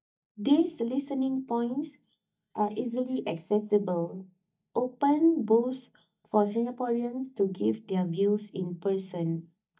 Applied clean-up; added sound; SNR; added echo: neural mask model DeepFilterNet 3.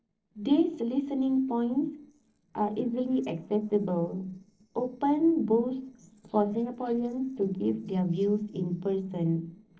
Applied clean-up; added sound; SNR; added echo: neural separator model SepFormer DNS4.